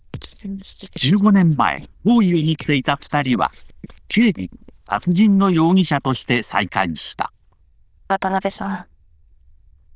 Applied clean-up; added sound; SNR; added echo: neural diffusion model UNIVERSE++.